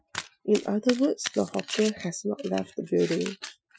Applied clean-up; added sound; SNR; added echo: classical method Wiener filter.